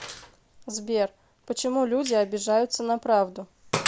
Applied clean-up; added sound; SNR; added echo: none; Gunshot, gunfire; 10 dB; none.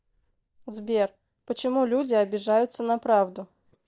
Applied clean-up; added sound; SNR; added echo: neural mask model DeepFilterNet 3.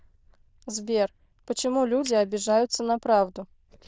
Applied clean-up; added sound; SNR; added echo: neural diffusion model UNIVERSE++.